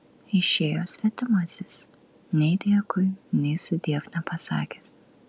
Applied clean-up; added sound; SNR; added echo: none; none; none; none.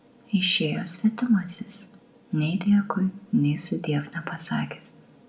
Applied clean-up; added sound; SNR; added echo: none; none; none; reverberation time 0.4 s.